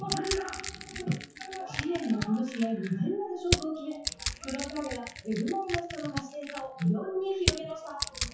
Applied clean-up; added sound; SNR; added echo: classical method WPE with log-MMSE.